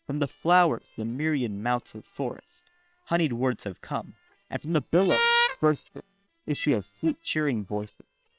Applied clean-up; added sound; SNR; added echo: neural separator model SepFormer WHAM!.